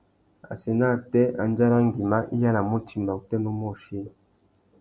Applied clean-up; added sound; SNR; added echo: none; none; none; none.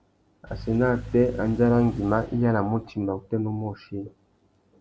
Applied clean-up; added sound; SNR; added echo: none; Engine / Car; 14 dB; none.